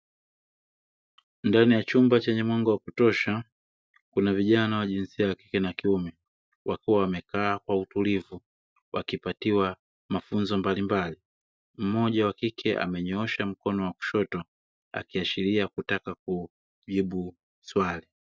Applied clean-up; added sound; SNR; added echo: none; none; none; none.